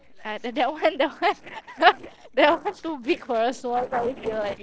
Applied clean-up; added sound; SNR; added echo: neural separator model SepFormer DNS4.